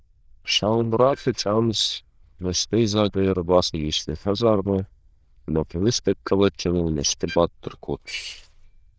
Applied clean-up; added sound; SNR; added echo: neural diffusion model UNIVERSE++.